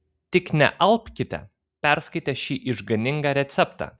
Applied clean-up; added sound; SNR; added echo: none; none; none; none.